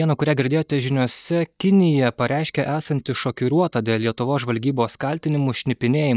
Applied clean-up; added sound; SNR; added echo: neural mask model DeepFilterNet 3.